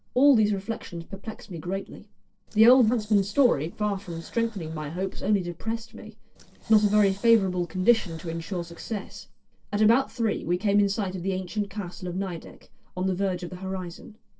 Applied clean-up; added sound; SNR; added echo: neural separator model SepFormer DNS4.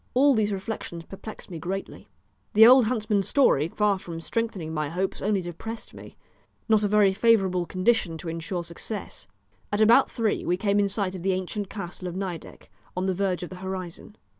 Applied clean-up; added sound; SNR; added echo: none; none; none; none.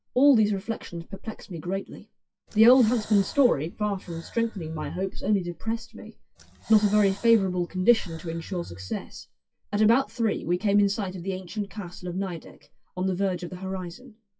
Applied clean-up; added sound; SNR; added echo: classical method WPE with log-MMSE.